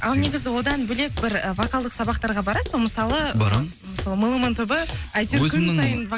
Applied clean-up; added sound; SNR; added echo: none; Walk, footsteps; 15 dB; none.